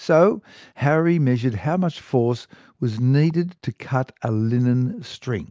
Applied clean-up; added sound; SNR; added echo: none; none; none; none.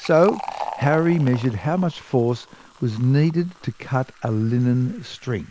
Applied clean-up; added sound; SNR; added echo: none; Fill (with liquid); 16 dB; none.